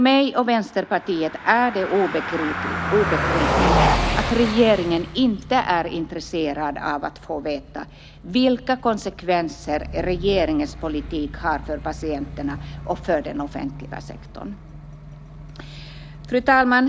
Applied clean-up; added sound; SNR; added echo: none; Car passing by; 6 dB; none.